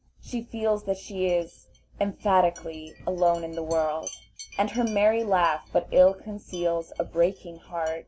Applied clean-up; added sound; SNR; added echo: none; none; none; none.